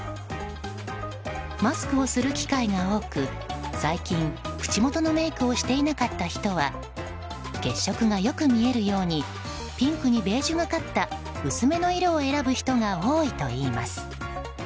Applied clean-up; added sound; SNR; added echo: none; none; none; none.